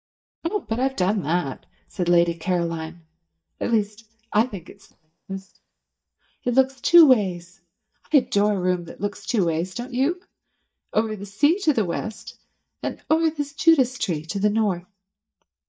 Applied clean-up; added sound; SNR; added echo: neural mask model DeepFilterNet 3.